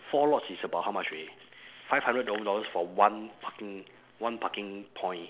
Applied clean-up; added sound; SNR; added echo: none; none; none; none.